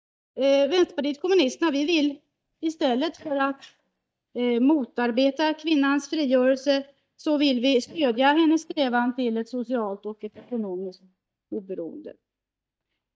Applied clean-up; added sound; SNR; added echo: neural mask model DeepFilterNet 3.